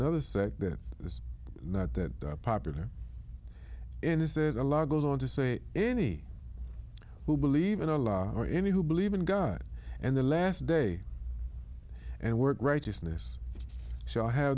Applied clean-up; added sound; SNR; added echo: none; none; none; none.